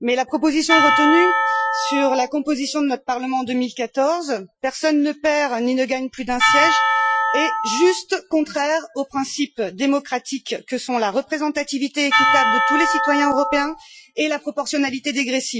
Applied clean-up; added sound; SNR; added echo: classical method Wiener filter.